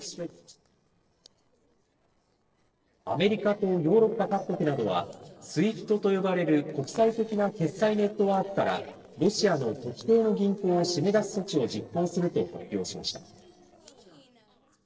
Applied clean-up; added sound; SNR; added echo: neural separator model SepFormer DNS4.